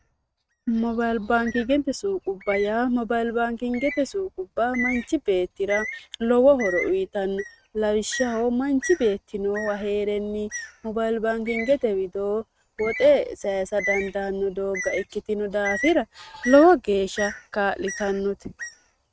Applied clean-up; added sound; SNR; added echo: neural mask model RNNoise.